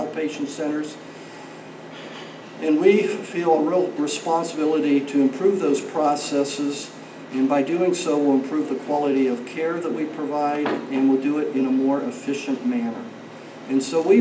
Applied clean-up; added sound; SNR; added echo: none; none; none; none.